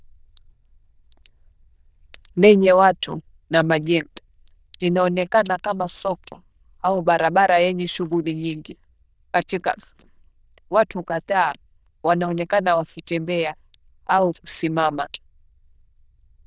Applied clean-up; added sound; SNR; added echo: neural diffusion model UNIVERSE++.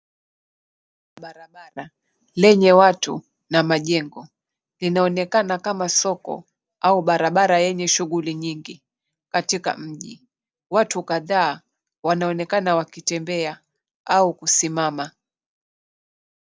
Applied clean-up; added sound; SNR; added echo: none; none; none; none.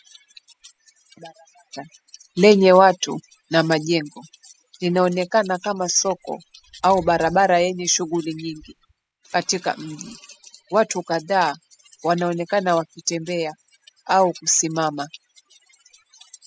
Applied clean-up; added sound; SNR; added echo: classical method spectral subtraction.